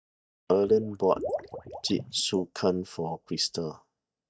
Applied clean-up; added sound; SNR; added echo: neural mask model DeepFilterNet 3.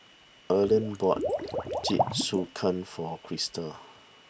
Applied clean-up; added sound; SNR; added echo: none; Liquid; 5 dB; none.